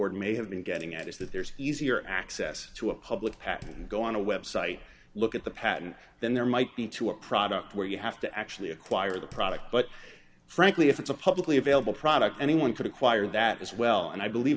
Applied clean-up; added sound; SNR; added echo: none; Fire; 19 dB; none.